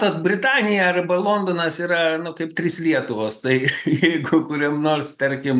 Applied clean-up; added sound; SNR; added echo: none; none; none; none.